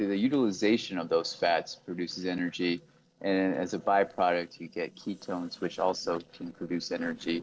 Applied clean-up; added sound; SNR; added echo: neural separator model SepFormer DNS4.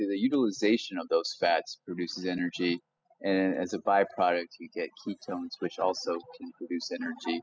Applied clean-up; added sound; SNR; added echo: classical method spectral subtraction.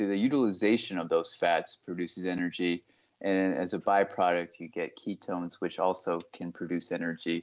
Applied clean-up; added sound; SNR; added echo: none; none; none; none.